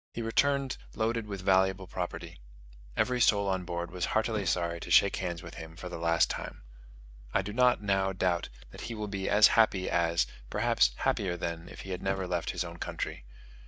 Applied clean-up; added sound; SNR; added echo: neural mask model DeepFilterNet 3.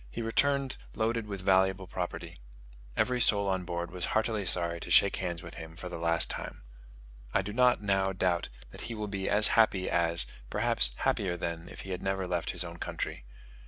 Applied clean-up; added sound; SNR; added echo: none; none; none; none.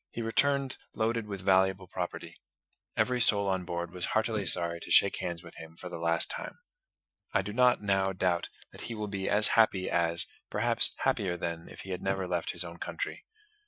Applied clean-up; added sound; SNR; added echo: classical method Wiener filter.